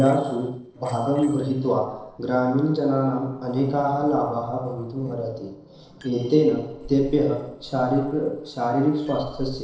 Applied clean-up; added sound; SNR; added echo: neural separator model SepFormer DNS4.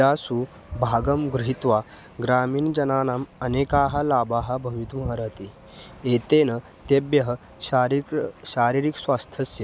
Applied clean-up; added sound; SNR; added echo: none; none; none; none.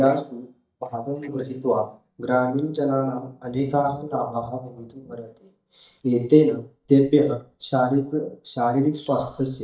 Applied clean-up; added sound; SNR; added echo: neural mask model DeepFilterNet 3.